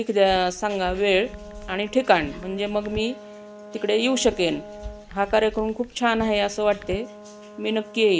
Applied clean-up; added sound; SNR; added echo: none; Brass instrument + Chatter / Chirp, tweet / Car passing by / Typing; 16 dB; none.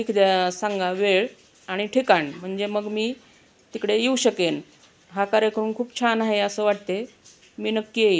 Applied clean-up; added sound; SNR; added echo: none; none; none; none.